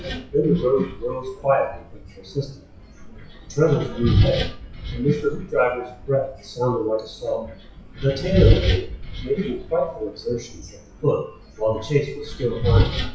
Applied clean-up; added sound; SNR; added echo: classical method WPE with log-MMSE.